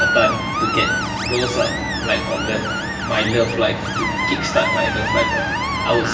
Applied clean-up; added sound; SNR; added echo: none; Screech; 3 dB; reverberation time 0.8 s.